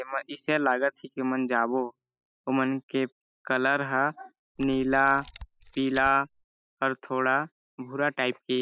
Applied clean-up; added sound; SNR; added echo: classical method spectral subtraction.